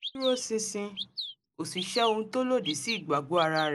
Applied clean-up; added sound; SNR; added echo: neural mask model Resemble Enhance denoiser.